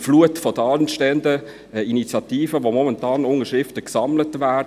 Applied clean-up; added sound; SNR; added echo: none; none; none; none.